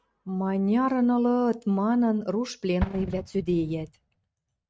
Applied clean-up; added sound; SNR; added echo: neural mask model RNNoise.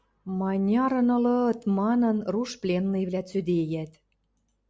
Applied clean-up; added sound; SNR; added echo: none; none; none; none.